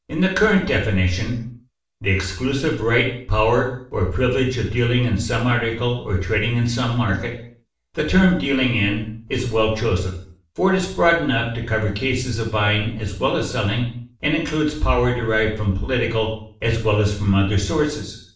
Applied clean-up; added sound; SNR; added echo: none; none; none; reverberation time 0.5 s.